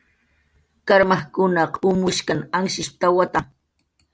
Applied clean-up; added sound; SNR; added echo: none; none; none; none.